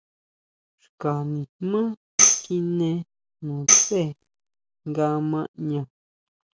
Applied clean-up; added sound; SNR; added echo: none; Tambourine; -4 dB; none.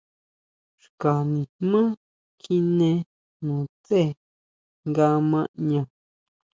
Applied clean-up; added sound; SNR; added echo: none; none; none; none.